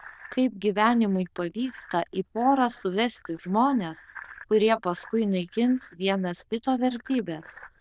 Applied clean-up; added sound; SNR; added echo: neural diffusion model UNIVERSE++.